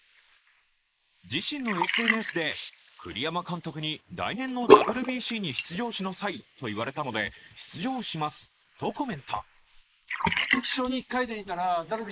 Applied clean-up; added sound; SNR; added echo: neural mask model Resemble Enhance denoiser.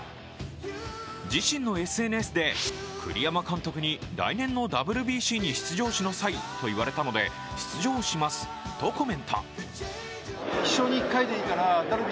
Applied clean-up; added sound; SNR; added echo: none; none; none; none.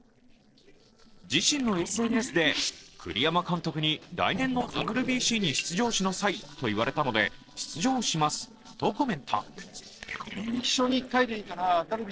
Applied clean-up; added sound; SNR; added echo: neural separator model SepFormer DNS4.